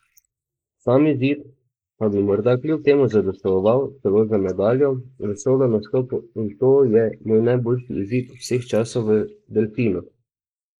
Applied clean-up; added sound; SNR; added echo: neural mask model Resemble Enhance denoiser.